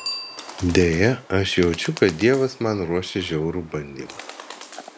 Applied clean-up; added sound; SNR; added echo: none; Bicycle bell + Bird; 15 dB; none.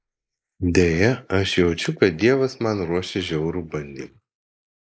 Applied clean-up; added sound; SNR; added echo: neural mask model Resemble Enhance denoiser.